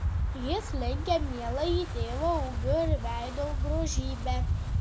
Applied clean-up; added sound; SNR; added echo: none; Wind; -2 dB; none.